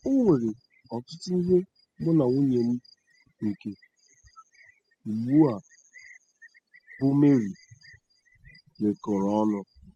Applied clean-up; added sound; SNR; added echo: classical method spectral subtraction.